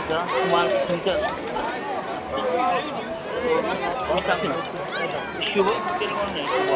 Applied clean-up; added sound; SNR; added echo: none; Crowd; -3 dB; none.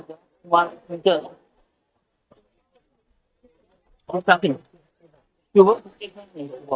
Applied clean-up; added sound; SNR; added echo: neural mask model DeepFilterNet 3.